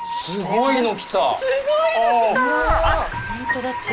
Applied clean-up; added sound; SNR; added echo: none; Train + Hands; 8 dB; none.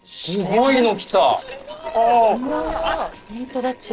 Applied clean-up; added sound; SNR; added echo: neural separator model SepFormer DNS4.